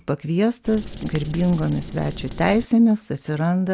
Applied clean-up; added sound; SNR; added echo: none; Writing; 12 dB; none.